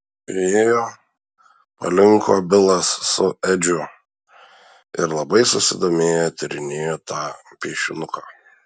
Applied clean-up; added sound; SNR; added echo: none; none; none; none.